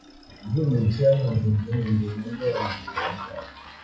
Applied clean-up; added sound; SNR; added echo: classical method WPE with log-MMSE.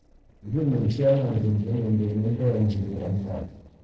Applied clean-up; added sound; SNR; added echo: neural separator model SepFormer DNS4.